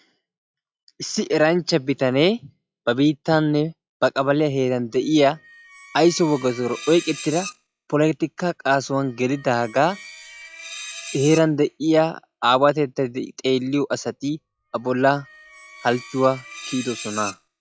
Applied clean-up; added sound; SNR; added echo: classical method log-MMSE.